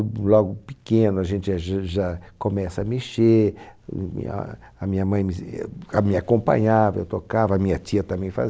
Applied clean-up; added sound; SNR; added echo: none; none; none; none.